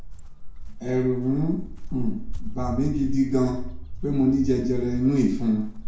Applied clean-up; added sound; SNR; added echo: none; Walk, footsteps; 4 dB; reverberation time 0.6 s.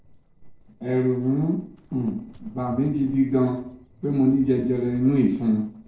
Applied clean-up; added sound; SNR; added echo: neural separator model SepFormer DNS4.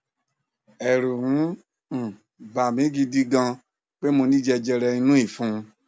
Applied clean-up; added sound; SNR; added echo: none; none; none; none.